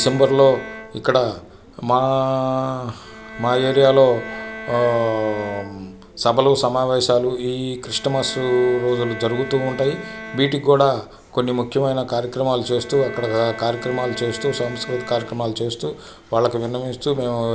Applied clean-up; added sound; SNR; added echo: none; Bowed string instrument; 16 dB; none.